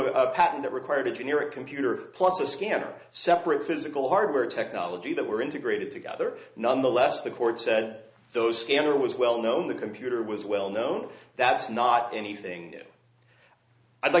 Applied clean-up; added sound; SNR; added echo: none; none; none; none.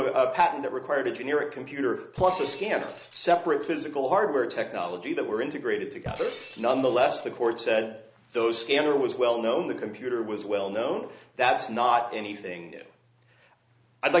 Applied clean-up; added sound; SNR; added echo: none; Shatter; 19 dB; none.